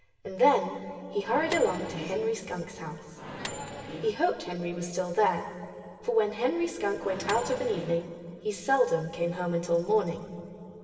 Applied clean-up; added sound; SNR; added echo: none; Microwave oven; 9 dB; reverberation time 2.4 s.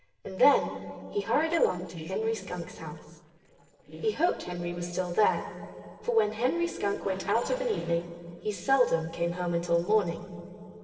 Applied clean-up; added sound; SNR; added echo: neural separator model SepFormer DNS4.